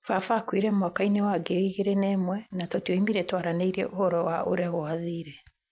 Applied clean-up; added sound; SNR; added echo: none; none; none; none.